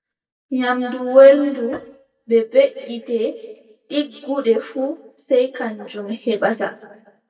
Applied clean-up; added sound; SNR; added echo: neural mask model DeepFilterNet 3.